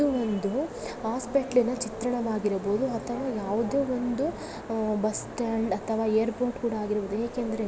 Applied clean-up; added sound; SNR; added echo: none; none; none; none.